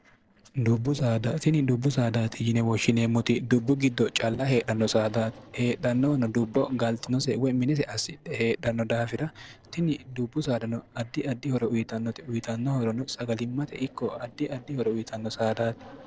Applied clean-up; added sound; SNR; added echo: neural separator model SepFormer DNS4.